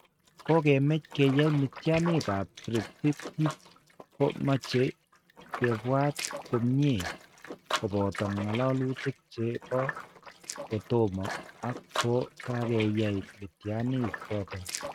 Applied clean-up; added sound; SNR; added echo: neural mask model RNNoise.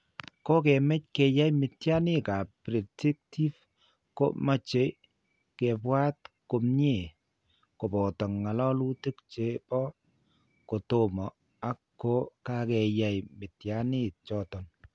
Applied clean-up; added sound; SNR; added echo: none; none; none; none.